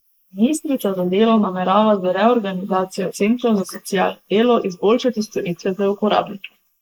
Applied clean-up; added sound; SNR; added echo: neural mask model Resemble Enhance denoiser.